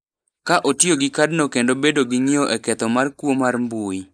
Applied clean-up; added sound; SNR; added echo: neural mask model Resemble Enhance denoiser.